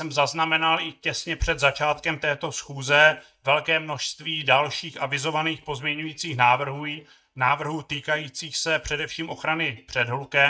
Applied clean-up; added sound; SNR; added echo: neural mask model DeepFilterNet 3.